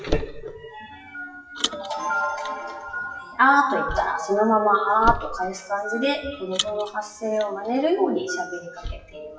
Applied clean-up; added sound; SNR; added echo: classical method WPE with log-MMSE.